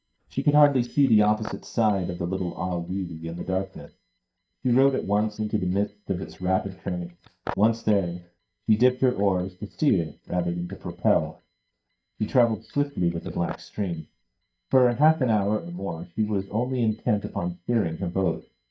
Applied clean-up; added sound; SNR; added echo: neural mask model DeepFilterNet 3.